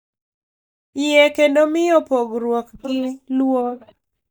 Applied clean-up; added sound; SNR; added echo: neural mask model DeepFilterNet 3.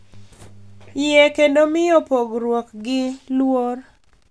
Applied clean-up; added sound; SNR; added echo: none; none; none; none.